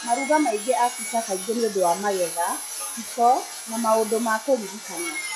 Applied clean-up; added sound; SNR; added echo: classical method log-MMSE.